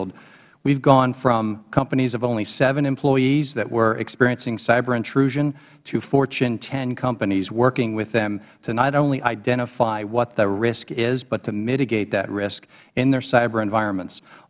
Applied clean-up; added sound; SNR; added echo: none; none; none; none.